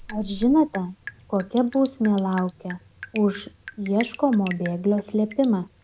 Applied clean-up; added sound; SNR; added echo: none; Drip; 17 dB; none.